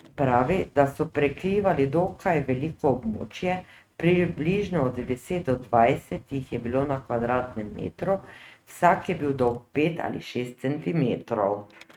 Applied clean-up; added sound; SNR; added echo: neural mask model RNNoise.